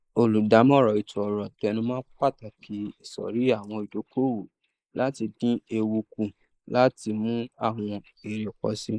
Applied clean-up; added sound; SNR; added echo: neural mask model Resemble Enhance denoiser.